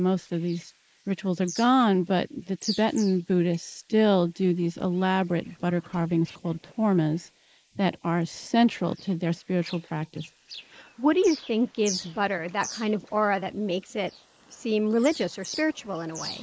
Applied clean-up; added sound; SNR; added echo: neural mask model Resemble Enhance denoiser.